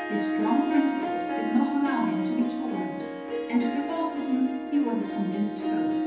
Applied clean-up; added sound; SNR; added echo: none; Harp; 1 dB; reverberation time 0.9 s.